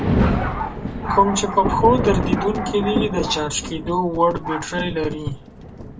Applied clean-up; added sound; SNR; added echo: none; Thunder; 2 dB; reverberation time 0.2 s.